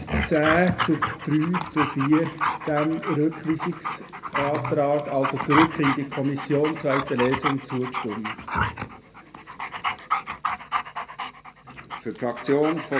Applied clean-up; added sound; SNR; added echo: none; Dog; 4 dB; reverberation time 1.0 s.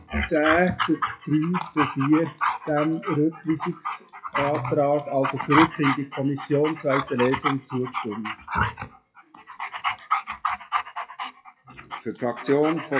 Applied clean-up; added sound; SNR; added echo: classical method WPE with log-MMSE.